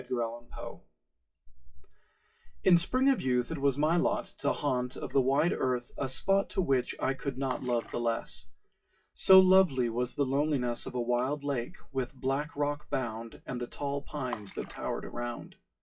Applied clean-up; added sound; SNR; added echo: classical method WPE with log-MMSE.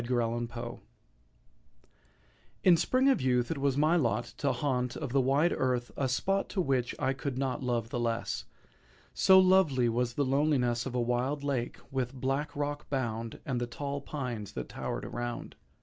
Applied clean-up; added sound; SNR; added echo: none; none; none; none.